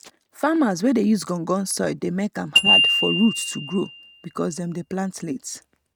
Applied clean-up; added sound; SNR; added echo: neural mask model RNNoise.